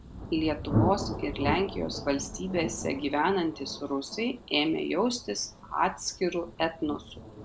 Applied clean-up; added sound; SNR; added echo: none; Thunder; 6 dB; none.